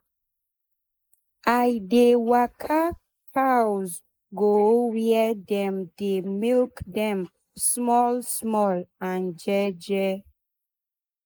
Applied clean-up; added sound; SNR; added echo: neural mask model Resemble Enhance denoiser.